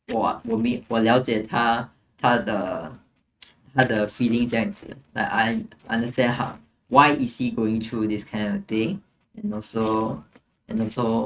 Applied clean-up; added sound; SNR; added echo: neural mask model RNNoise.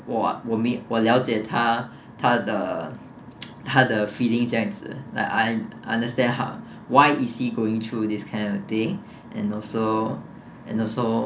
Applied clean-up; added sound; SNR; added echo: none; none; none; none.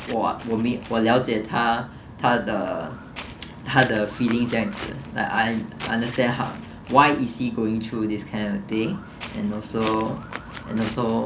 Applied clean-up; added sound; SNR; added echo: none; Walk, footsteps; 16 dB; none.